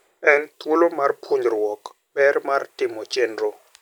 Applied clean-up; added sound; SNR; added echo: none; none; none; none.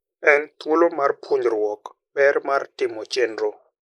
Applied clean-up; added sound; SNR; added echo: neural mask model Resemble Enhance denoiser.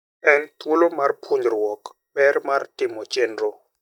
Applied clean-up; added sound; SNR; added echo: neural mask model DeepFilterNet 3.